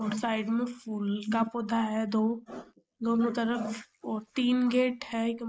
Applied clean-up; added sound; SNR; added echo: neural mask model Resemble Enhance denoiser.